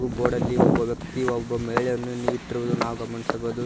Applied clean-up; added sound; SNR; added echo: none; Walk, footsteps; 0 dB; none.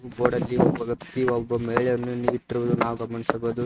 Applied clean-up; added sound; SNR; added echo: neural mask model RNNoise.